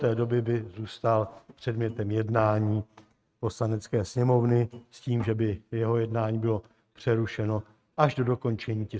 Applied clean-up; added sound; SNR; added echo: neural mask model RNNoise.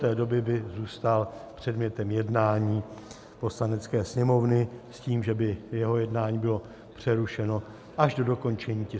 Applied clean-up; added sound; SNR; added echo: none; none; none; none.